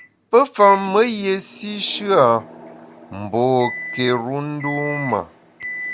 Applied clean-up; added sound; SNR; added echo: none; Microwave oven; 14 dB; none.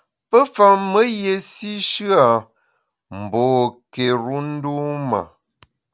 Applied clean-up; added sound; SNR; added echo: none; none; none; none.